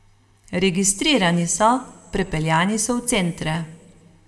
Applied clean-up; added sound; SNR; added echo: none; none; none; reverberation time 1.5 s.